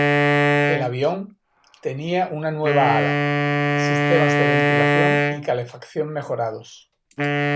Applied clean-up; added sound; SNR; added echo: none; Wind instrument, woodwind instrument; -4 dB; none.